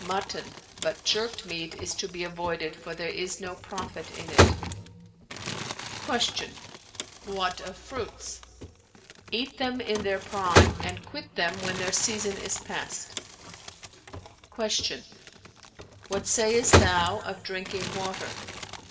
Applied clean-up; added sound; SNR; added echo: none; Crumpling, crinkling; -1 dB; reverberation time 2.3 s.